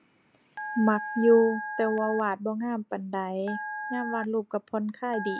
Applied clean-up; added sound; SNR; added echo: none; Telephone; 10 dB; none.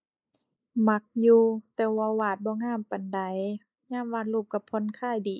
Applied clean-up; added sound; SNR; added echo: neural mask model Resemble Enhance denoiser.